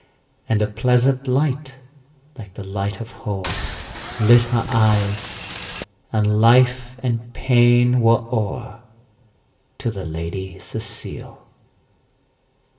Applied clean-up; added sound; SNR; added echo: none; Boat, Water vehicle; 9 dB; reverberation time 0.8 s.